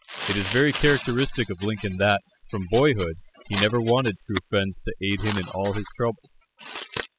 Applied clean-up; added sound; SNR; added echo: classical method spectral subtraction.